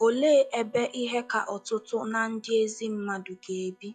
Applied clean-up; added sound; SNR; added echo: classical method log-MMSE.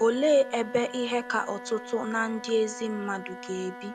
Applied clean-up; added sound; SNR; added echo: none; Wind instrument, woodwind instrument; 14 dB; none.